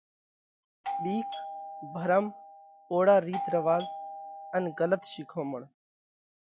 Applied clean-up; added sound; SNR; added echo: none; Doorbell; 8 dB; none.